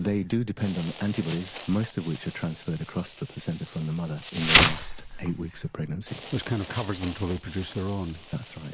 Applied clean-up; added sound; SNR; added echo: none; Insect; 2 dB; none.